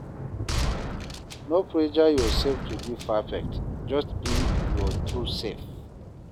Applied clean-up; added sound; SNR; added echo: none; Thunder / Rain + Gunshot, gunfire; 1 dB; none.